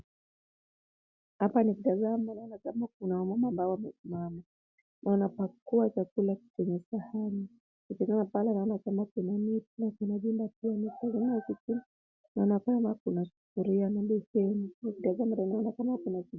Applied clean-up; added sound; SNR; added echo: none; none; none; none.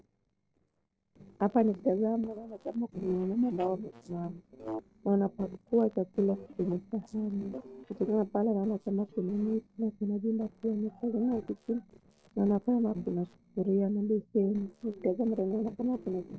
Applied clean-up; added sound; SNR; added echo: neural separator model SepFormer DNS4.